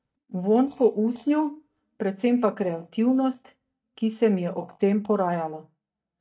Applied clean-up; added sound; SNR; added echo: neural mask model DeepFilterNet 3.